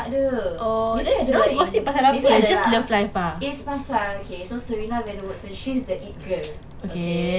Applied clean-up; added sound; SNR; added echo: none; Bicycle; 17 dB; none.